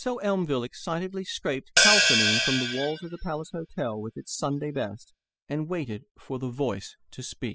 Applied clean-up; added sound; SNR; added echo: classical method spectral subtraction.